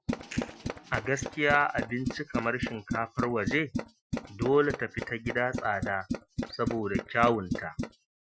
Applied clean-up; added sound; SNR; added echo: classical method Wiener filter.